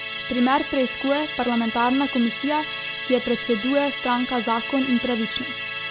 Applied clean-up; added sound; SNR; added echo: none; Musical instrument; 7 dB; none.